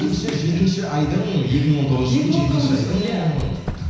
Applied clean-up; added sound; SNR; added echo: none; Squeak; 19 dB; reverberation time 1.0 s.